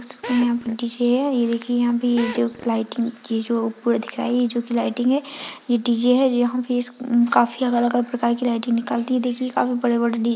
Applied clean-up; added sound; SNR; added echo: none; Drill; 14 dB; none.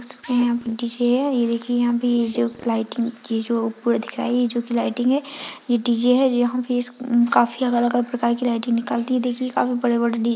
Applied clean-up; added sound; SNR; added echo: neural mask model Resemble Enhance denoiser.